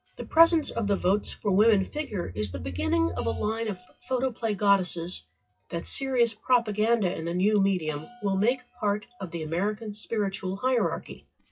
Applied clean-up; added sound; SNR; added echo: classical method WPE with log-MMSE.